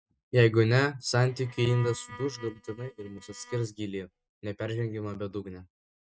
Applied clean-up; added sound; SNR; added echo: neural mask model RNNoise.